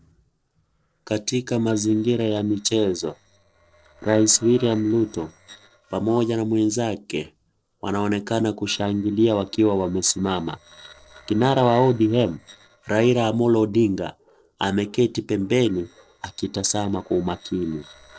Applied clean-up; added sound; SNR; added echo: neural separator model SepFormer DNS4.